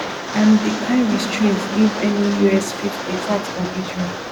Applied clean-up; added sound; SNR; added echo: none; Rain; 8 dB; none.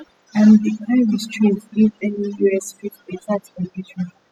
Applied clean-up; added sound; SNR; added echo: classical method spectral subtraction.